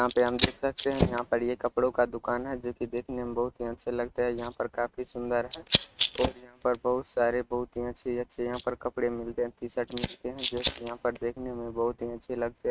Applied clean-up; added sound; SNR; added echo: neural mask model RNNoise.